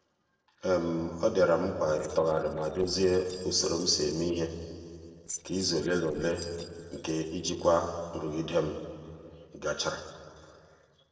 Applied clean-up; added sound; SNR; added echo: neural separator model SepFormer DNS4.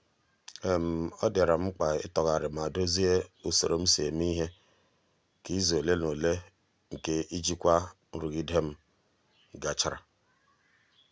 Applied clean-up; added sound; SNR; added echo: none; none; none; none.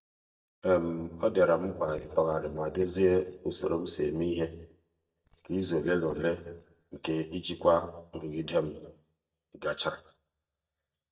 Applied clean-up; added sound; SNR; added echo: neural mask model DeepFilterNet 3.